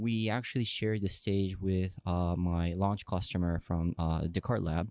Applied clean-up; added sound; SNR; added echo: none; none; none; none.